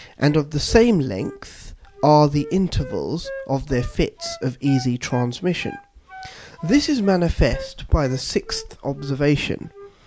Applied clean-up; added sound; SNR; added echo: none; Wind instrument, woodwind instrument; 19 dB; none.